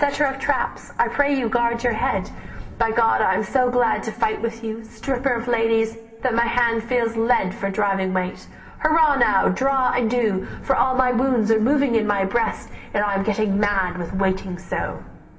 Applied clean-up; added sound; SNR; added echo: none; none; none; reverberation time 1.6 s.